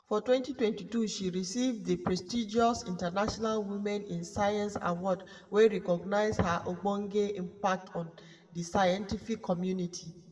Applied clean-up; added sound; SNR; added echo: none; none; none; reverberation time 1.5 s.